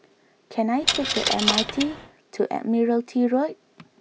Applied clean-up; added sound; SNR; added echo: none; Coin (dropping); 0 dB; none.